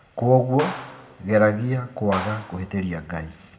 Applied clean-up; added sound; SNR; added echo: none; Clapping; 13 dB; reverberation time 1.2 s.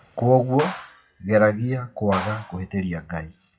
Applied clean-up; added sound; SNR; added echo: classical method WPE with log-MMSE.